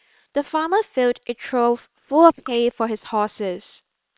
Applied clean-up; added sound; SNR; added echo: neural separator model SepFormer WHAM!.